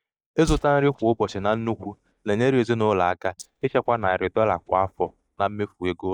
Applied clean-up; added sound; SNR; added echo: neural mask model DeepFilterNet 3.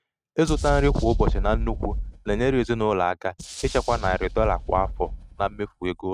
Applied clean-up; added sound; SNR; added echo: neural mask model RNNoise.